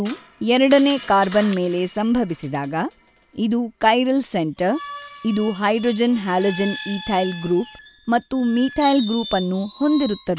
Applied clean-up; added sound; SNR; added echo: none; Screech; 17 dB; none.